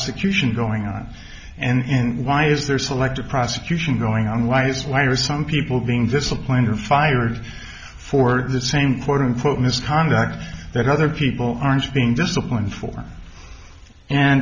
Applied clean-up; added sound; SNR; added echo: none; none; none; none.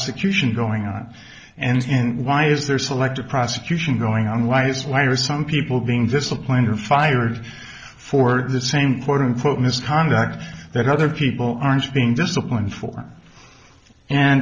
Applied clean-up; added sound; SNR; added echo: neural separator model SepFormer DNS4.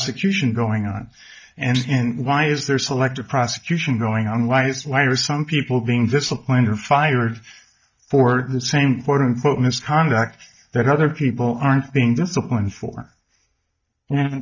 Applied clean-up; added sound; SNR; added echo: neural mask model DeepFilterNet 3.